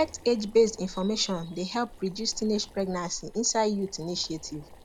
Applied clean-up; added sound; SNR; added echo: none; Boiling; 19 dB; none.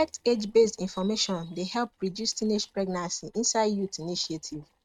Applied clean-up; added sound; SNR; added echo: neural mask model RNNoise.